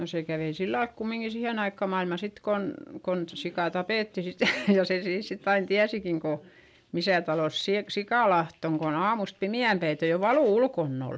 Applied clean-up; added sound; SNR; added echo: none; none; none; none.